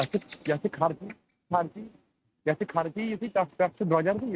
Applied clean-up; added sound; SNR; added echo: neural mask model RNNoise.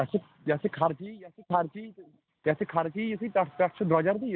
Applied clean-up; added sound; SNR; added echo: none; none; none; none.